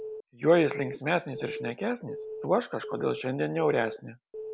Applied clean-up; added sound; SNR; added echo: none; Alarm / Keyboard (musical); 11 dB; none.